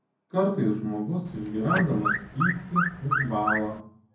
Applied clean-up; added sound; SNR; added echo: none; Alarm / Car; 1 dB; reverberation time 0.6 s.